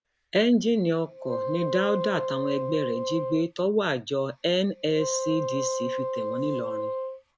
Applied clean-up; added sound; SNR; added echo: none; Wind instrument, woodwind instrument; 5 dB; none.